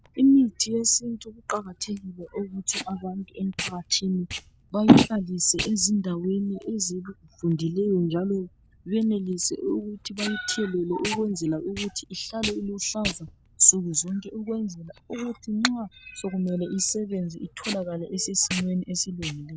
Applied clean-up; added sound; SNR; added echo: none; Packing tape, duct tape; 15 dB; none.